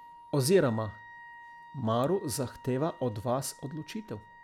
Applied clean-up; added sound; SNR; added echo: none; Wind instrument, woodwind instrument; 20 dB; none.